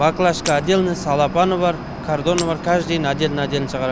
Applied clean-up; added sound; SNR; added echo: none; Shatter; 18 dB; none.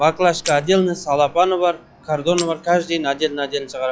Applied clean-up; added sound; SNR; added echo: classical method log-MMSE.